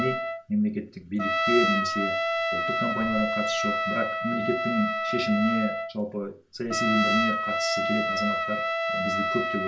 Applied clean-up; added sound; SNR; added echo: none; Trumpet; -2 dB; reverberation time 0.3 s.